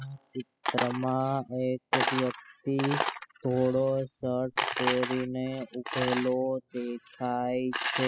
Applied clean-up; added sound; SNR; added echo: classical method spectral subtraction.